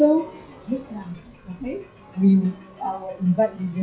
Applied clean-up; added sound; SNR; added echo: classical method WPE with log-MMSE.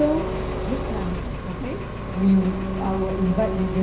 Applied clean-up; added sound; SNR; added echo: none; Engine; 2 dB; reverberation time 0.5 s.